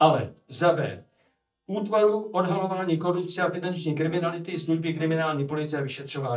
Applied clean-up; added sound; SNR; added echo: neural mask model DeepFilterNet 3.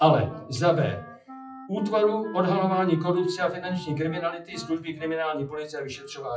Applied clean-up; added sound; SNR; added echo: classical method WPE with log-MMSE.